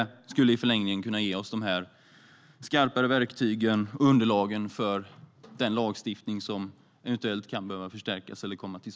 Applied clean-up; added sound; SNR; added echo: none; none; none; none.